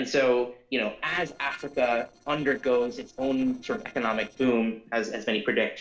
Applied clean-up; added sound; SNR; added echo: neural separator model SepFormer DNS4.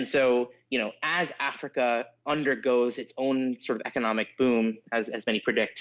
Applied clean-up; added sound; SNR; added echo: none; none; none; none.